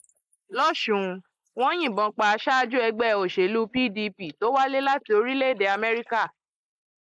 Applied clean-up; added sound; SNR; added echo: neural mask model Resemble Enhance denoiser.